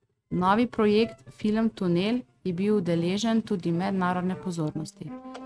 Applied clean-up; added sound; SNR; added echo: neural mask model RNNoise.